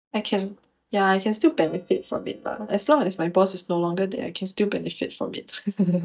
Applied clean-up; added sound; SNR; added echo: neural mask model DeepFilterNet 3.